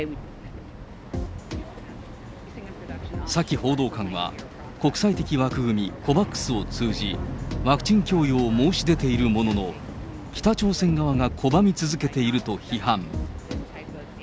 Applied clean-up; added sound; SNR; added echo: none; Boat, Water vehicle; 11 dB; none.